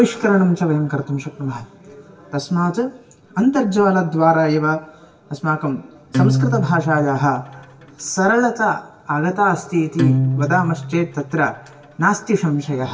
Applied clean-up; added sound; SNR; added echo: none; Acoustic guitar; 4 dB; reverberation time 0.1 s.